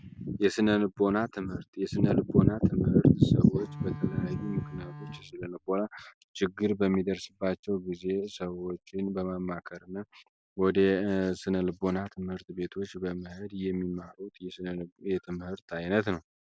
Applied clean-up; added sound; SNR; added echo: none; Bowed string instrument; 13 dB; none.